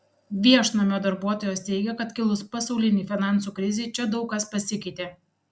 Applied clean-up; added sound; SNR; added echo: none; none; none; none.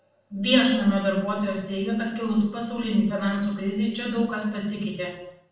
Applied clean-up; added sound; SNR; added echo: none; none; none; reverberation time 0.7 s.